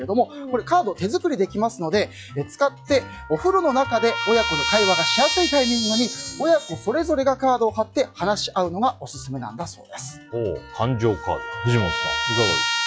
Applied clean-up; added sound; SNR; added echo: classical method log-MMSE.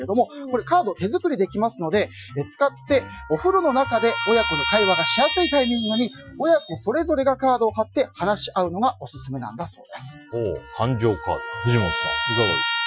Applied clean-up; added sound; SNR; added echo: classical method Wiener filter.